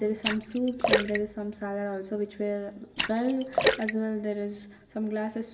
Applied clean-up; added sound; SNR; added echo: none; Splash, splatter; 0 dB; reverberation time 0.7 s.